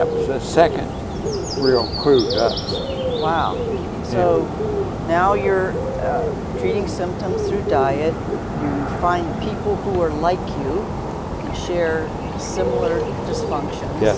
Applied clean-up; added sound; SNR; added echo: none; Bird; 1 dB; none.